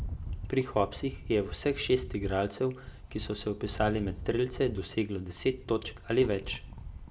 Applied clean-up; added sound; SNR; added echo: none; Rattle; 10 dB; reverberation time 0.3 s.